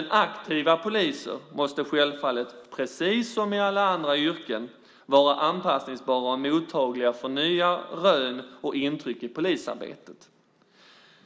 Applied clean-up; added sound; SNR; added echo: none; none; none; none.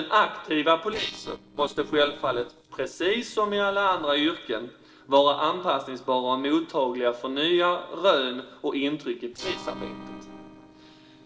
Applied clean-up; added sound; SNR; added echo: neural separator model SepFormer DNS4.